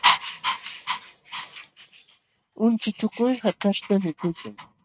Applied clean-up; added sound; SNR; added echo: neural mask model RNNoise.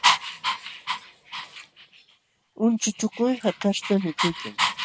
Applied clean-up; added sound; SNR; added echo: none; Dog; 1 dB; none.